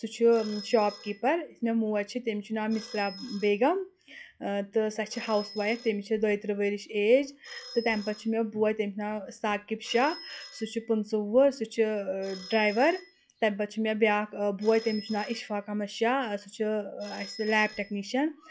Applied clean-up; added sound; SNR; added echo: classical method log-MMSE.